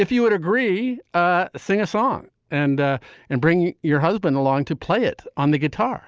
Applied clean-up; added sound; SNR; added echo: none; none; none; none.